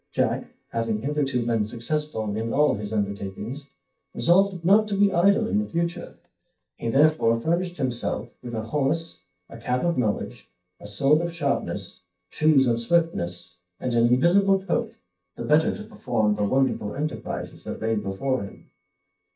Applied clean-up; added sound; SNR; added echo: neural mask model DeepFilterNet 3.